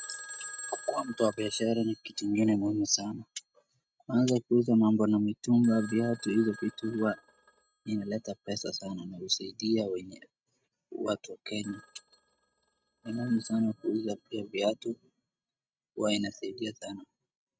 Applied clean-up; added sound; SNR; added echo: neural mask model RNNoise.